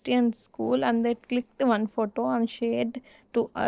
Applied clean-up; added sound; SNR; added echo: neural separator model SepFormer DNS4.